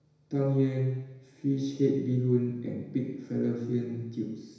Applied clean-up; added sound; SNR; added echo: none; none; none; reverberation time 1.0 s.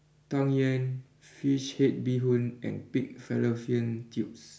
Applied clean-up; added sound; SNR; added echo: none; none; none; none.